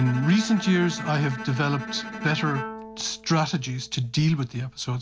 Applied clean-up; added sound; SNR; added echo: none; Bowed string instrument; 12 dB; none.